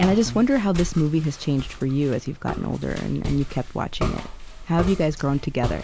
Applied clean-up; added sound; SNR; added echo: none; Walk, footsteps; 9 dB; none.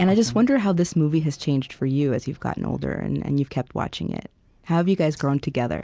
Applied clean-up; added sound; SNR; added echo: none; none; none; none.